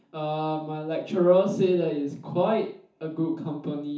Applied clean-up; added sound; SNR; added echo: none; none; none; reverberation time 0.9 s.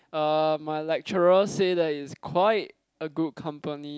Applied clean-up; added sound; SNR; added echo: none; none; none; none.